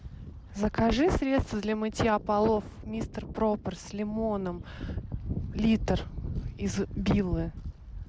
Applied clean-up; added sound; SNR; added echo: none; none; none; none.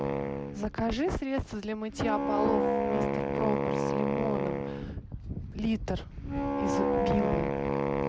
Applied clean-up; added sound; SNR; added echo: none; Wind instrument, woodwind instrument; -3 dB; none.